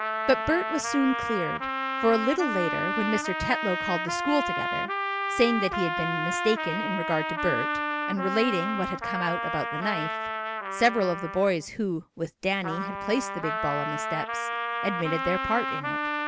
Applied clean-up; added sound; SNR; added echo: none; Trumpet; 2 dB; none.